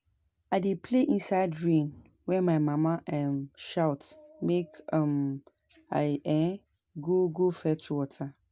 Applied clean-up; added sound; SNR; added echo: none; none; none; none.